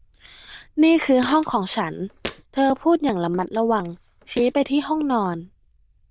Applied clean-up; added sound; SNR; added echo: neural diffusion model UNIVERSE++.